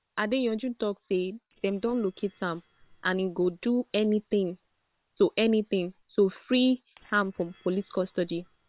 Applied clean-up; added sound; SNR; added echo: neural separator model SepFormer WHAM!.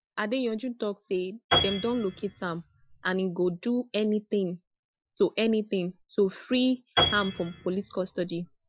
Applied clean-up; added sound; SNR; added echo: classical method Wiener filter.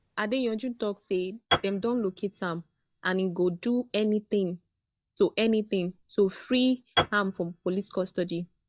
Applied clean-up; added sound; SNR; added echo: neural mask model DeepFilterNet 3.